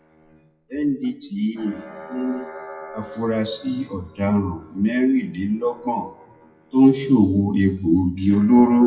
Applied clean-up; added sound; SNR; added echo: classical method WPE with log-MMSE.